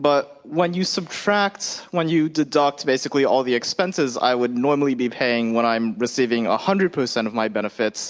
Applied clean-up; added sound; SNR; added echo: none; none; none; none.